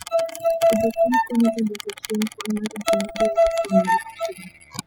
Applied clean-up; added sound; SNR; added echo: classical method spectral subtraction.